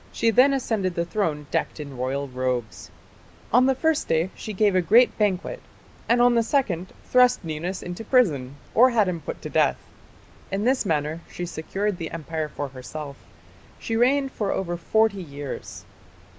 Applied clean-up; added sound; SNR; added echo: none; none; none; none.